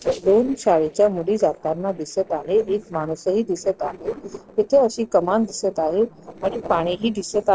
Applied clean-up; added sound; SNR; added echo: neural separator model SepFormer DNS4.